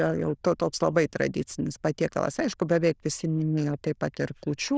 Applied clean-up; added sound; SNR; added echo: neural diffusion model UNIVERSE++.